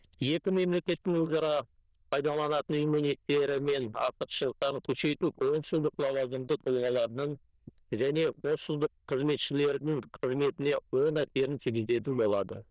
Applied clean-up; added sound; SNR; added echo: neural diffusion model UNIVERSE++.